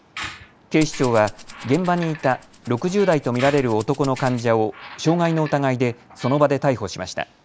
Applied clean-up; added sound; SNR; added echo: none; Rattle (instrument) + Squeak; 16 dB; none.